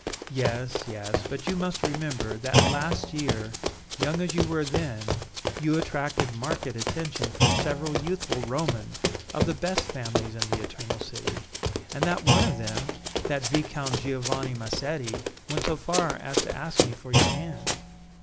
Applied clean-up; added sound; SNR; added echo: none; Run + Thump, thud; -2 dB; none.